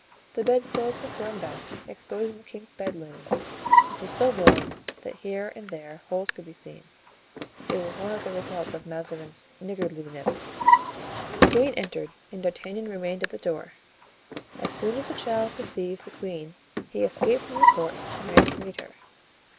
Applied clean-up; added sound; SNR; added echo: none; Drawer open or close; -3 dB; none.